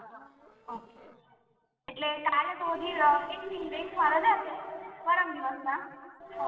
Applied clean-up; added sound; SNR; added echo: neural separator model SepFormer DNS4.